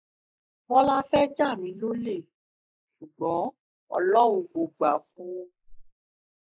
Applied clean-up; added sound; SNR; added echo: neural mask model Resemble Enhance denoiser.